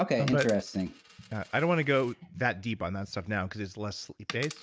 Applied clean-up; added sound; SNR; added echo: none; Coin (dropping); 18 dB; none.